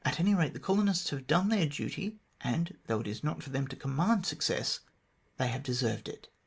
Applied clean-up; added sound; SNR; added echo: none; none; none; none.